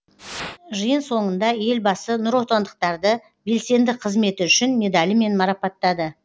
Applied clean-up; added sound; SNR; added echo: none; Fire; 12 dB; none.